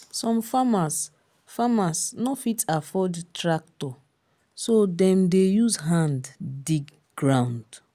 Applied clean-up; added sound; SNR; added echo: none; none; none; none.